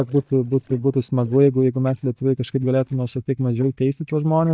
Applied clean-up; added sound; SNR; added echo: neural mask model DeepFilterNet 3.